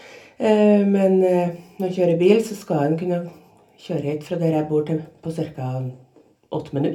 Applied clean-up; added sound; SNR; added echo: none; none; none; reverberation time 0.3 s.